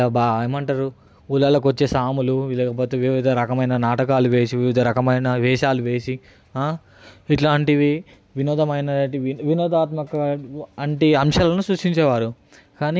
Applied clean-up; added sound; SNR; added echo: none; none; none; none.